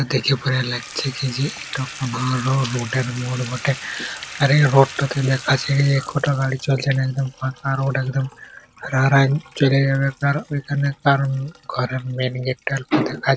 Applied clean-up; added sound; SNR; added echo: none; Bathtub (filling or washing) / Water tap, faucet; 17 dB; none.